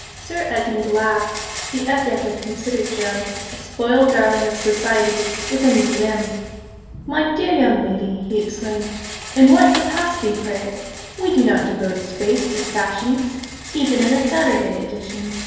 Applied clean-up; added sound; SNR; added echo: none; Rattle; 12 dB; reverberation time 1.2 s.